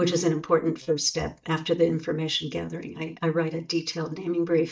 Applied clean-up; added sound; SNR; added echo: neural mask model DeepFilterNet 3.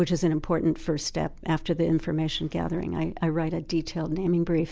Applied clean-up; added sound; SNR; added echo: none; none; none; none.